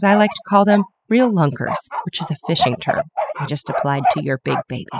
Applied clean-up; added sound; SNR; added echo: classical method spectral subtraction.